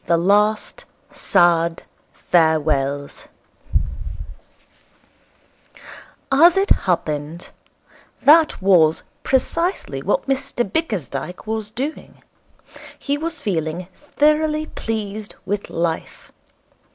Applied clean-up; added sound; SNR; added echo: none; none; none; none.